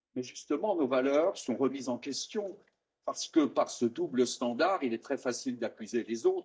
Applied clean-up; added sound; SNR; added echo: neural mask model DeepFilterNet 3.